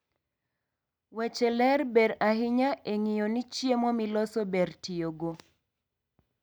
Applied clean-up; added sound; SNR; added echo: none; none; none; none.